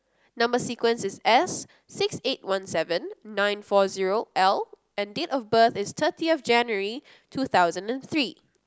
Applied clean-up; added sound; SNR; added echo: none; none; none; none.